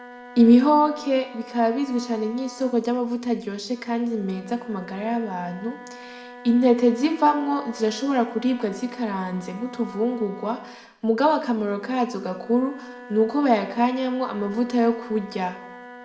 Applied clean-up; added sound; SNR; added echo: none; Wind instrument, woodwind instrument; 19 dB; reverberation time 0.7 s.